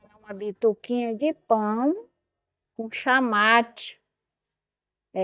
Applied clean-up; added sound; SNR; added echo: neural mask model DeepFilterNet 3.